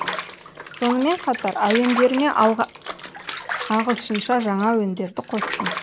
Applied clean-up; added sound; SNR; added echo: none; Bathtub (filling or washing) / Water; 8 dB; none.